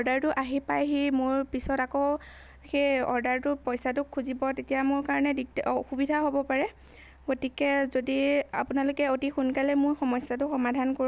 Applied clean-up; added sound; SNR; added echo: none; none; none; none.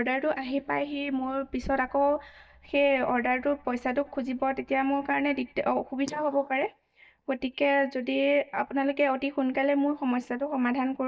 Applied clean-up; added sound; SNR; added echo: neural mask model DeepFilterNet 3.